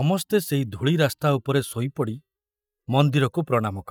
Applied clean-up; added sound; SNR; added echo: neural mask model DeepFilterNet 3.